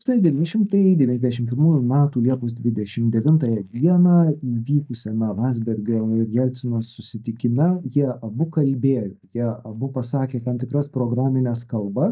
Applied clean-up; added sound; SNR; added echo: neural mask model DeepFilterNet 3.